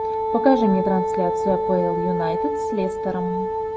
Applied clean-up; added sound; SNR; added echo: none; Wind instrument, woodwind instrument; 0 dB; none.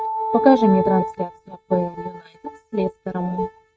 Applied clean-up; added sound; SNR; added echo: neural mask model RNNoise.